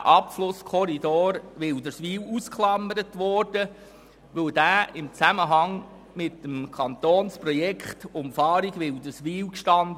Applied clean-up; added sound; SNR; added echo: none; none; none; none.